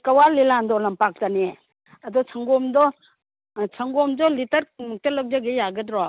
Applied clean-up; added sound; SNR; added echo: none; none; none; none.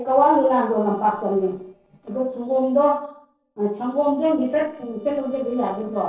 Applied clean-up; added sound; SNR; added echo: neural separator model SepFormer DNS4.